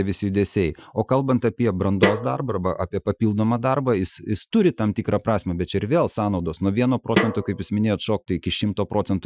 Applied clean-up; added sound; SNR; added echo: classical method Wiener filter.